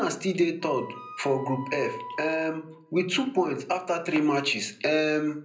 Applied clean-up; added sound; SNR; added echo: none; Wind instrument, woodwind instrument; 14 dB; reverberation time 0.4 s.